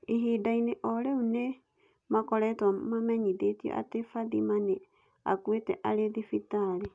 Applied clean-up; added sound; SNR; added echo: none; none; none; none.